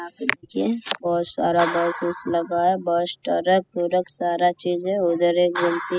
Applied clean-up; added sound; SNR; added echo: classical method spectral subtraction.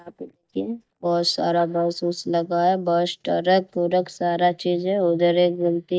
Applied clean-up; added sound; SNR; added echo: neural mask model DeepFilterNet 3.